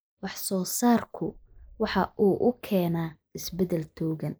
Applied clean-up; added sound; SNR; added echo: neural mask model Resemble Enhance denoiser.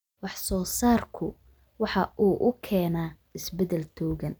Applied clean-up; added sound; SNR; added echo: none; none; none; none.